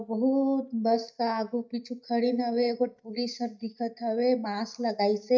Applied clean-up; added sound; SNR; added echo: neural mask model DeepFilterNet 3.